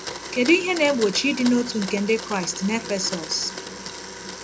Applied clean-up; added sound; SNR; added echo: none; Domestic sounds, home sounds; 10 dB; none.